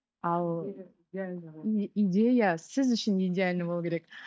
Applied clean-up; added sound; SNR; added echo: neural mask model DeepFilterNet 3.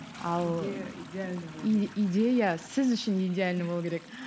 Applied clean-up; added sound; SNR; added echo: none; Toilet flush; 19 dB; none.